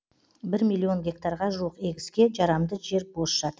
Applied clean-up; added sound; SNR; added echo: none; none; none; none.